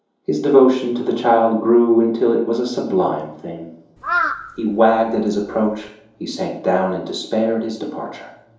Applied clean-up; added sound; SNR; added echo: none; Crow; 8 dB; reverberation time 2.8 s.